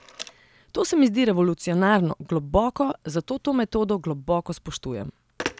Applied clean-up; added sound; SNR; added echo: none; Telephone; 19 dB; none.